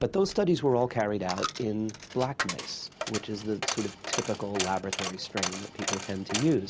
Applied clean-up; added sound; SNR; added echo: none; Coin (dropping); 7 dB; none.